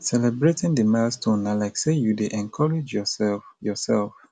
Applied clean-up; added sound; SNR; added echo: none; none; none; none.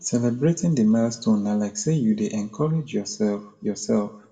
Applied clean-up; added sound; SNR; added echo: none; none; none; reverberation time 0.5 s.